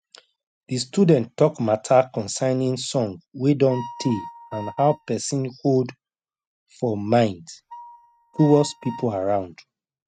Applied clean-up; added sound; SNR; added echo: neural mask model RNNoise.